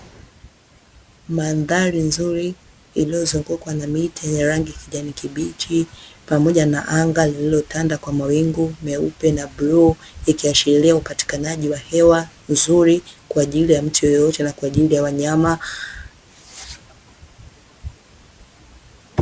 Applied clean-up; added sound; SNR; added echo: none; none; none; none.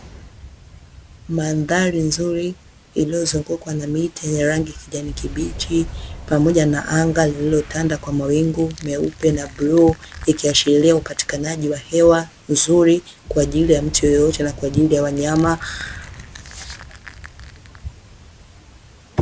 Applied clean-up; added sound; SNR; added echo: none; Boom + Crushing; 17 dB; none.